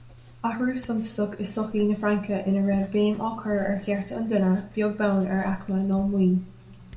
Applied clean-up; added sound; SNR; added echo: none; Writing; 20 dB; reverberation time 1.1 s.